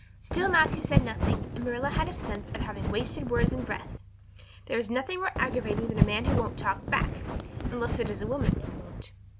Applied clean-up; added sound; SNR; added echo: none; Wind; -2 dB; none.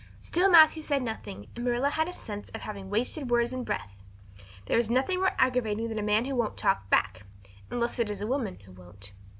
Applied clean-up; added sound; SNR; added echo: none; none; none; none.